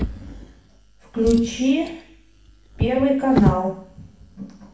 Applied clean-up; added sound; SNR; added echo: none; Drawer open or close; 5 dB; reverberation time 0.6 s.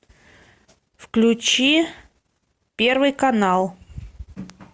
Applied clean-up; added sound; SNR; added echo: none; none; none; none.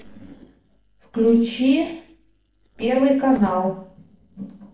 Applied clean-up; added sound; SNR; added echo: neural separator model SepFormer DNS4.